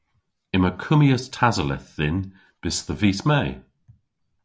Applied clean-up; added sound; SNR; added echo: none; none; none; none.